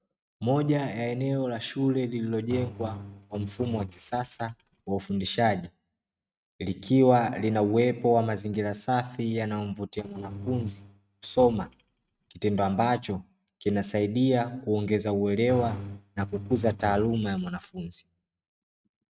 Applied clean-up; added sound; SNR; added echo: neural mask model RNNoise.